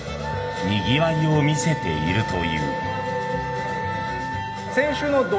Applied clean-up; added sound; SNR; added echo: none; Wind instrument, woodwind instrument; 7 dB; reverberation time 1.0 s.